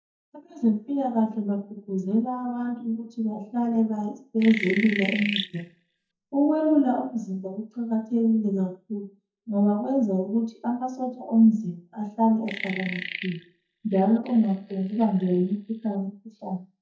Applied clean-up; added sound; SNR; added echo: neural mask model DeepFilterNet 3.